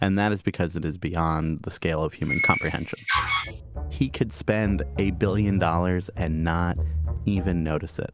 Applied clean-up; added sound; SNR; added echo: none; Door; 1 dB; none.